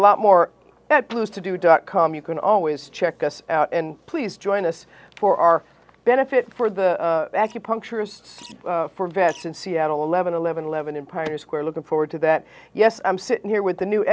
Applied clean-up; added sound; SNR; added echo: none; none; none; none.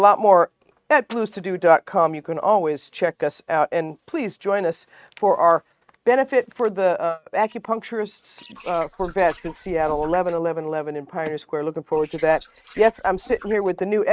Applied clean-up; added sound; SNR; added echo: neural mask model RNNoise.